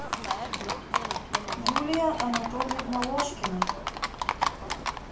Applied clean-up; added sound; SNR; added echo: none; Livestock, farm animals, working animals; -2 dB; reverberation time 0.3 s.